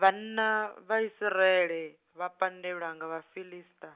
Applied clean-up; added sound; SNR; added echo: none; none; none; none.